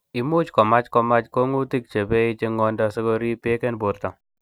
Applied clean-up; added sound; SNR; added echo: none; none; none; none.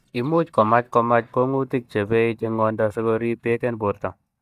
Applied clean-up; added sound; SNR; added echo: neural mask model DeepFilterNet 3.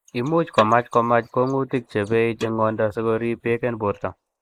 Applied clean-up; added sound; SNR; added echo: neural mask model Resemble Enhance denoiser.